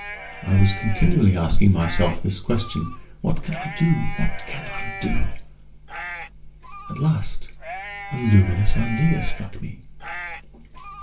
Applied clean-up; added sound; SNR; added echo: none; Livestock, farm animals, working animals; 15 dB; reverberation time 0.3 s.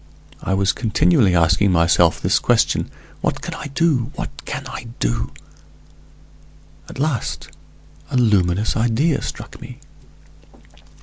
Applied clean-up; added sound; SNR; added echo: none; none; none; none.